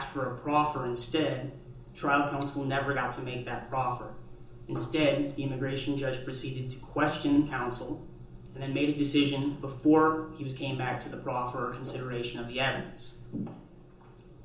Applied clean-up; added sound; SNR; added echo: none; none; none; reverberation time 0.6 s.